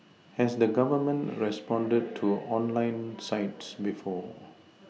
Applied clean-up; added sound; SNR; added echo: none; none; none; none.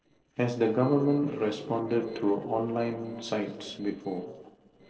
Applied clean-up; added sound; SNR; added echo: neural separator model SepFormer DNS4.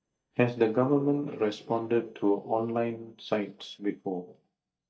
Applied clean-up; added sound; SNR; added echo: neural mask model DeepFilterNet 3.